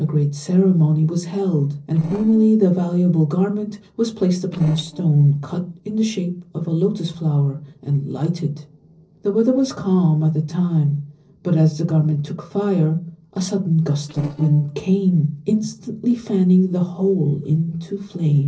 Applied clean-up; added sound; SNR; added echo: neural separator model SepFormer DNS4.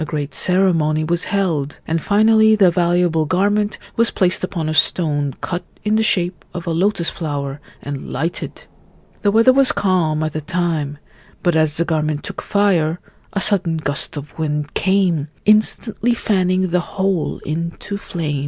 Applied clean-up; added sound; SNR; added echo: none; none; none; none.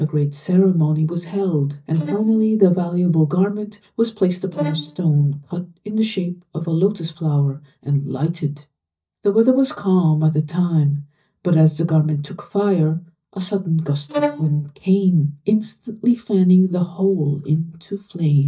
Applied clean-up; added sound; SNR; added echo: neural mask model DeepFilterNet 3.